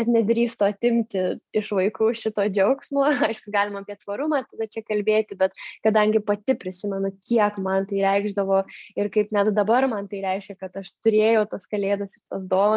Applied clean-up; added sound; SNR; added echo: none; none; none; none.